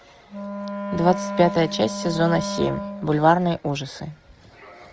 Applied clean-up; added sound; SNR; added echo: none; Wind instrument, woodwind instrument; 8 dB; none.